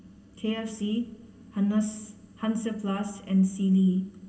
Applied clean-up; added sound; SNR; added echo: none; none; none; reverberation time 1.6 s.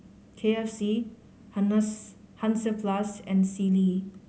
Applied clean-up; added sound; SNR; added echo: none; none; none; none.